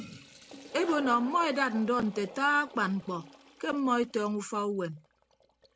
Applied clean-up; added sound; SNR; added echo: none; Toilet flush; 17 dB; none.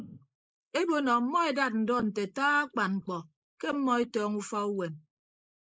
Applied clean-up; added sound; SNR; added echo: neural mask model Resemble Enhance denoiser.